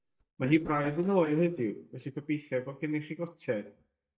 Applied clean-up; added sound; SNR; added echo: neural mask model DeepFilterNet 3.